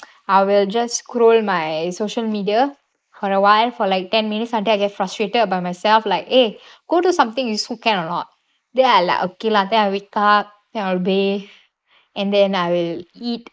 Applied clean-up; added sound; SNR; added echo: neural mask model Resemble Enhance denoiser.